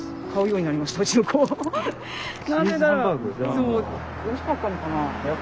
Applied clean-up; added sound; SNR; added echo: none; none; none; none.